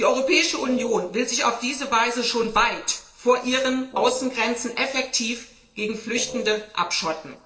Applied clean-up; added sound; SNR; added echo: neural separator model SepFormer DNS4.